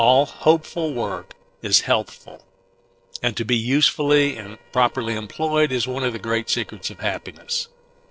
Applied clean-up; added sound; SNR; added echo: neural separator model SepFormer DNS4.